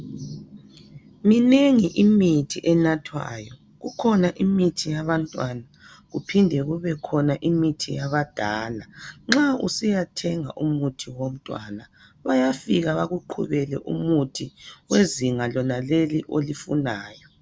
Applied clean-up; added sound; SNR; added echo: none; none; none; none.